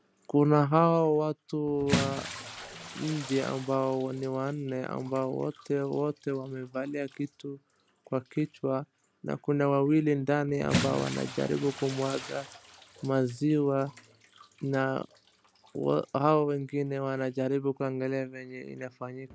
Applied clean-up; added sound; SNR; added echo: none; Bathtub (filling or washing) / Splash, splatter; 12 dB; none.